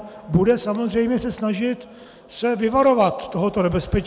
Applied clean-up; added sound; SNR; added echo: none; none; none; none.